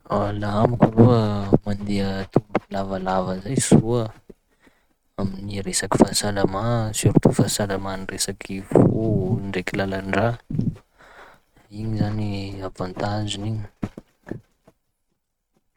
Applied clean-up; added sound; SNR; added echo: neural mask model RNNoise.